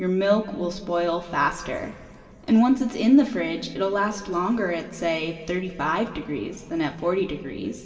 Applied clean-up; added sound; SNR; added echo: none; none; none; reverberation time 2.3 s.